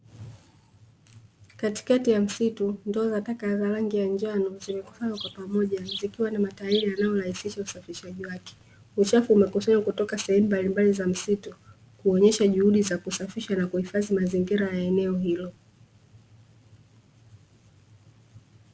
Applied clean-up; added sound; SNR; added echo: none; Insect; 15 dB; none.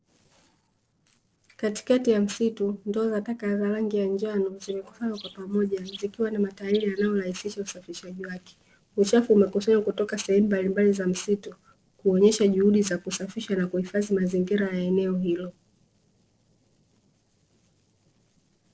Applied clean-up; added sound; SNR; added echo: neural separator model SepFormer DNS4.